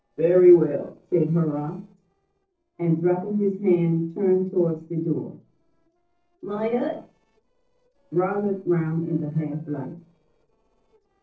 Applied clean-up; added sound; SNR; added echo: neural separator model SepFormer DNS4.